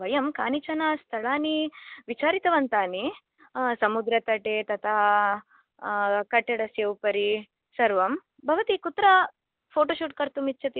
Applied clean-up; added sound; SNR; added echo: none; none; none; none.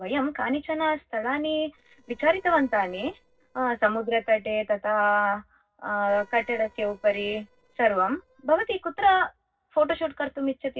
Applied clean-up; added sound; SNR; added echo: neural separator model SepFormer DNS4.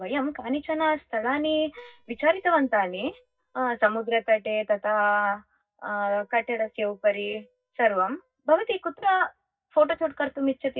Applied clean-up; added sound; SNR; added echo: neural mask model DeepFilterNet 3.